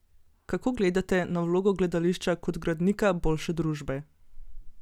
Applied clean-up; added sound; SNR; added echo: none; none; none; none.